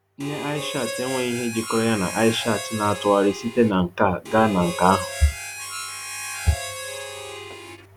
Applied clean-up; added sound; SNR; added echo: none; Harmonica; 9 dB; none.